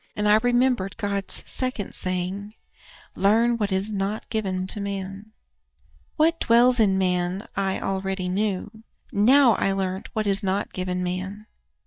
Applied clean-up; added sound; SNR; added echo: neural mask model DeepFilterNet 3.